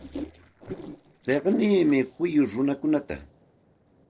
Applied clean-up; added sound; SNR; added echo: neural separator model SepFormer DNS4.